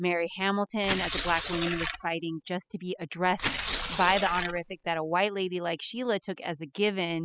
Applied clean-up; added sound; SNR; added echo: classical method spectral subtraction.